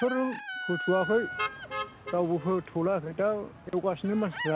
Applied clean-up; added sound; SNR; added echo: none; Chicken, rooster + Motor vehicle (road); 8 dB; none.